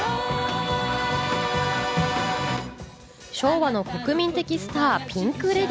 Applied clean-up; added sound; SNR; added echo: none; Snare drum; 12 dB; none.